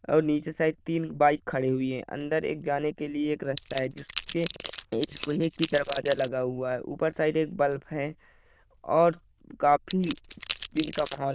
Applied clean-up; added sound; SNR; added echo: neural diffusion model UNIVERSE++.